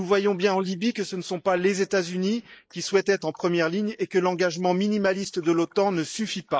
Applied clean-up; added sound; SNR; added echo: neural mask model Resemble Enhance denoiser.